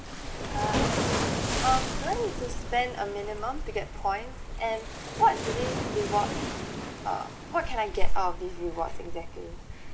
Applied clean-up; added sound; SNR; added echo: none; Waves, surf + Clock; -2 dB; none.